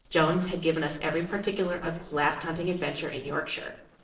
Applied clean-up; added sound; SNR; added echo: neural separator model SepFormer DNS4.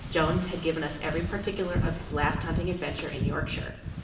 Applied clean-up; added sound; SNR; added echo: none; Wind / Ocean; 2 dB; reverberation time 0.9 s.